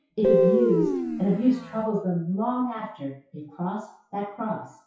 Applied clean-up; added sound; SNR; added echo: classical method WPE with log-MMSE.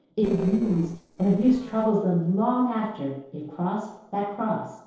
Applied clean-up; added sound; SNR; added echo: neural separator model SepFormer DNS4.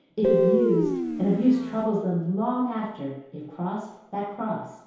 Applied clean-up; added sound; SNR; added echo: none; Guitar; -2 dB; reverberation time 0.8 s.